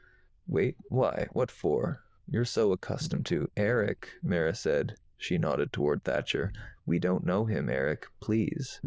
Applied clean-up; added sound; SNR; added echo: neural diffusion model UNIVERSE++.